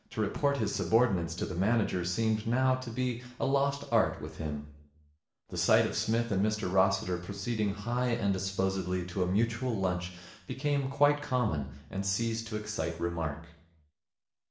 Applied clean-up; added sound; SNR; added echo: none; none; none; reverberation time 0.7 s.